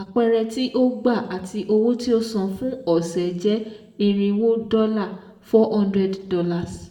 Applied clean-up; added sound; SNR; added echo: none; none; none; reverberation time 0.7 s.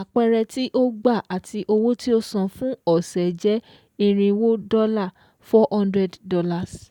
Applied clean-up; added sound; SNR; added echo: none; none; none; none.